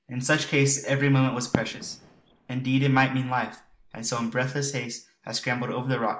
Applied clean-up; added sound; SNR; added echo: none; Fireworks; 13 dB; none.